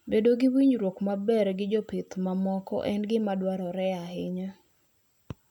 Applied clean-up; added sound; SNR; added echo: none; none; none; none.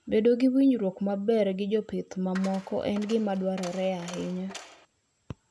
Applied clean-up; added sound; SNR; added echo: none; Coin (dropping); 18 dB; none.